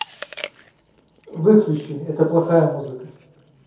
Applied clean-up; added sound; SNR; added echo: none; Chewing, mastication; 18 dB; reverberation time 0.6 s.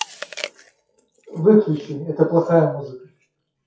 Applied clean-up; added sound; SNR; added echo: classical method WPE with log-MMSE.